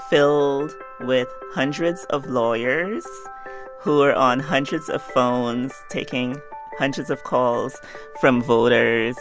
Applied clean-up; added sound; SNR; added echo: none; none; none; none.